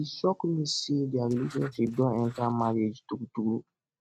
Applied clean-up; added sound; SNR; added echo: neural mask model RNNoise.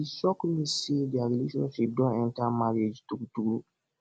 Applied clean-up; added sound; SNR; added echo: none; none; none; none.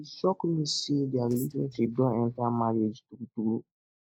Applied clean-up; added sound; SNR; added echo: neural mask model DeepFilterNet 3.